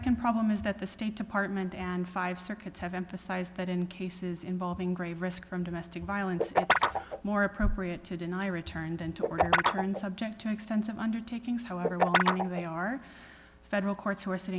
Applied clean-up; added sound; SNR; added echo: none; Guitar; -1 dB; none.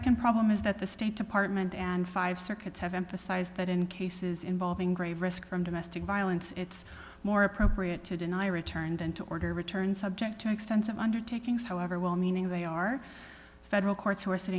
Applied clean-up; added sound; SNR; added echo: none; none; none; none.